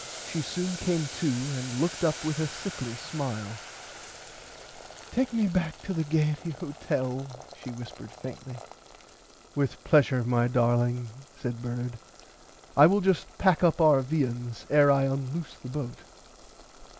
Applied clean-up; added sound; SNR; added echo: none; Boiling; 16 dB; none.